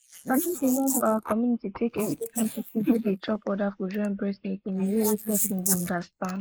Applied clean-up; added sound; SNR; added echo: neural mask model Resemble Enhance denoiser.